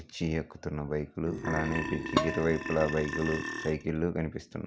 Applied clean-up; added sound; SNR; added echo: none; Dishes, pots, and pans + Burping, eructation; 3 dB; none.